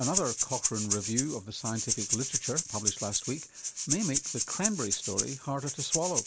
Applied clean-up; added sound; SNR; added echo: none; Rattle (instrument); -2 dB; none.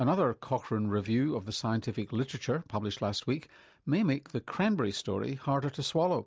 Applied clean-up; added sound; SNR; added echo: none; none; none; none.